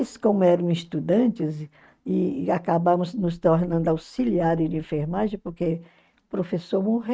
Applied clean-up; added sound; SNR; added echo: neural mask model RNNoise.